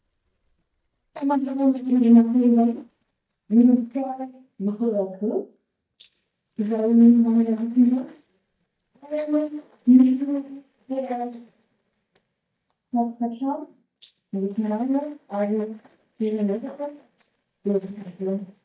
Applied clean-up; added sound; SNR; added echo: neural mask model DeepFilterNet 3.